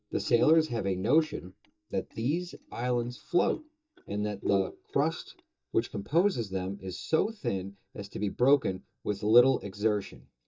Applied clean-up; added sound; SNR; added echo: neural mask model DeepFilterNet 3.